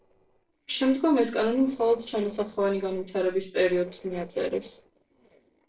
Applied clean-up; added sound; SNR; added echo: neural separator model SepFormer DNS4.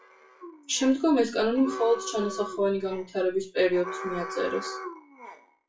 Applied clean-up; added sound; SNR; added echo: classical method WPE with log-MMSE.